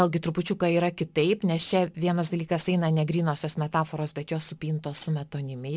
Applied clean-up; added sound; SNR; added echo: none; none; none; none.